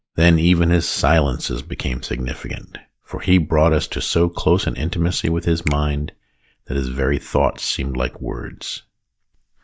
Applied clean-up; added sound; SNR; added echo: neural mask model DeepFilterNet 3.